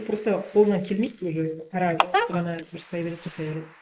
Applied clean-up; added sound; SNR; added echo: neural mask model Resemble Enhance denoiser.